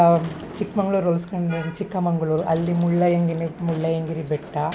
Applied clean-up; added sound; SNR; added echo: none; Sliding door / Slam; 18 dB; none.